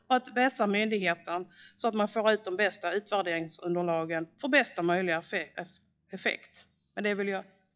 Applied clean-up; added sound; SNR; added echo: classical method log-MMSE.